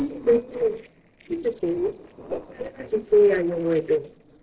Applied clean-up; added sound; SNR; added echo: neural separator model SepFormer DNS4.